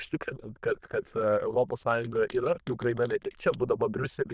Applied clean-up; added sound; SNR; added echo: neural diffusion model UNIVERSE++.